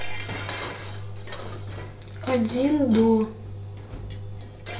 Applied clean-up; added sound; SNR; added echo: none; Dishes, pots, and pans; 12 dB; reverberation time 0.4 s.